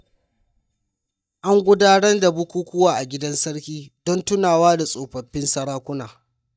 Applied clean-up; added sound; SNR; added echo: neural mask model DeepFilterNet 3.